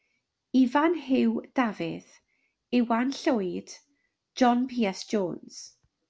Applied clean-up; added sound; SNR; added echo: none; none; none; none.